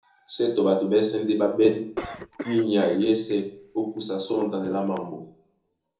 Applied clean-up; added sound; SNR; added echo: none; Cough; 16 dB; reverberation time 1.0 s.